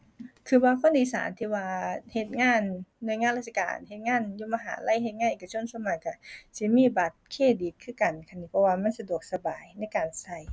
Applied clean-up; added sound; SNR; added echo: none; none; none; none.